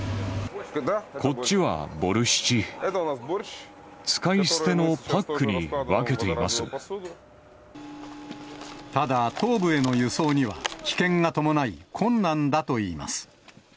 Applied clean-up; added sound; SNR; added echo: none; none; none; none.